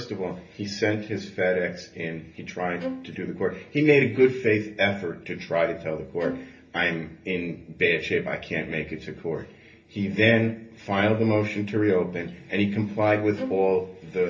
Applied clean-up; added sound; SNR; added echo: none; Bowed string instrument; 11 dB; reverberation time 0.3 s.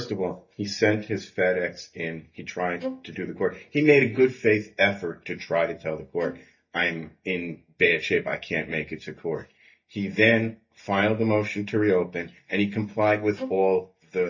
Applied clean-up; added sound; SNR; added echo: neural mask model DeepFilterNet 3.